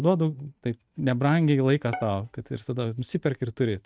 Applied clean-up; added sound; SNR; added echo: neural mask model RNNoise.